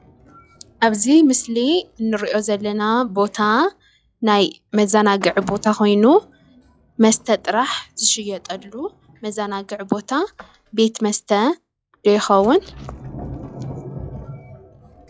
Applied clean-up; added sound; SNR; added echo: classical method log-MMSE.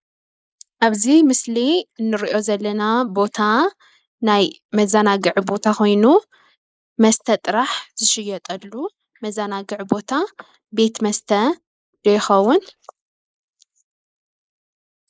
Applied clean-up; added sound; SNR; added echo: neural mask model Resemble Enhance denoiser.